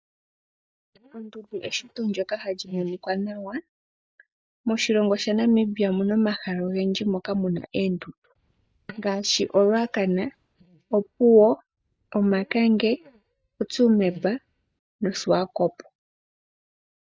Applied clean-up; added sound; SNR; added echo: neural mask model DeepFilterNet 3.